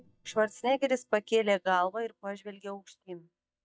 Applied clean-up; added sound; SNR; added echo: neural mask model DeepFilterNet 3.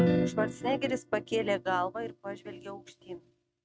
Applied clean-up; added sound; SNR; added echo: neural mask model RNNoise.